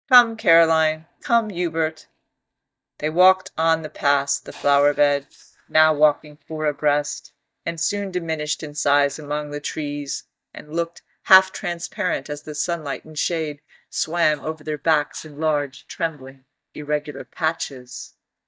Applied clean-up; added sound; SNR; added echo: neural mask model DeepFilterNet 3.